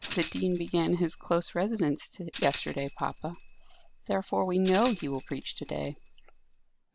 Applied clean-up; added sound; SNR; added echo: none; Tambourine; -4 dB; none.